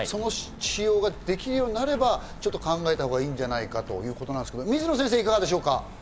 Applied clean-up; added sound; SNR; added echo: none; Truck; 15 dB; none.